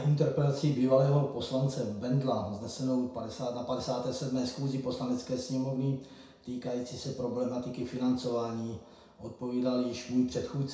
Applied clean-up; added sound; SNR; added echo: none; none; none; reverberation time 0.6 s.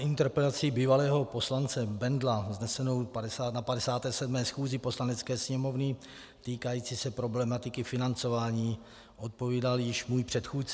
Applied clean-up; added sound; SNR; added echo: none; none; none; none.